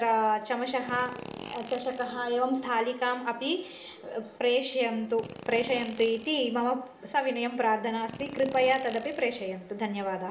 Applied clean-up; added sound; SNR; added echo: none; Fart; 15 dB; reverberation time 0.6 s.